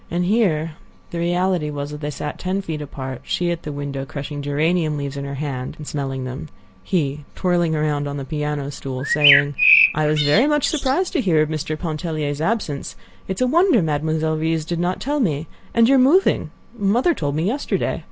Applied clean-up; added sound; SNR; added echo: none; Bird; -2 dB; none.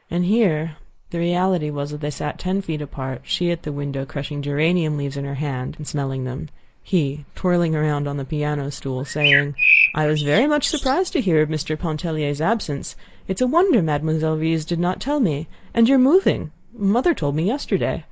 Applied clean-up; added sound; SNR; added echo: neural mask model Resemble Enhance denoiser.